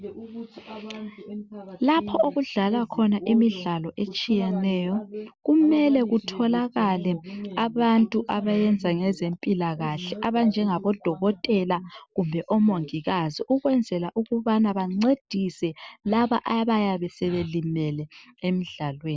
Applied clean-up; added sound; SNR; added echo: none; none; none; none.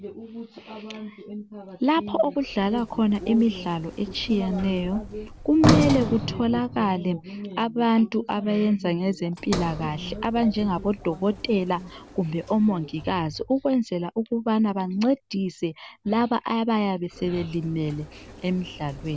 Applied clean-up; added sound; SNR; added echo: none; Sliding door; 9 dB; none.